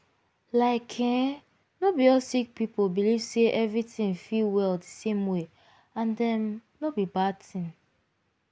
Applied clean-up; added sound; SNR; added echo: none; none; none; none.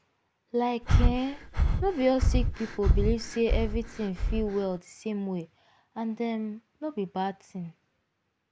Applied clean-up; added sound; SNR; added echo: none; Breathing; -5 dB; none.